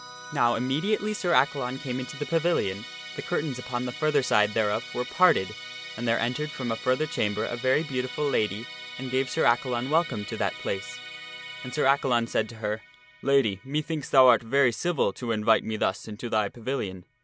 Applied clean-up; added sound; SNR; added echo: none; Musical instrument; 14 dB; none.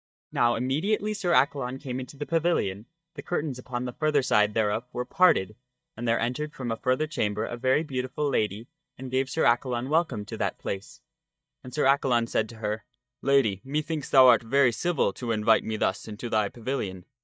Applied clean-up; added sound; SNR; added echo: neural mask model DeepFilterNet 3.